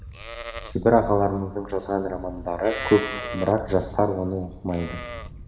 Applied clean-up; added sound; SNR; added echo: none; Livestock, farm animals, working animals; 12 dB; reverberation time 1.7 s.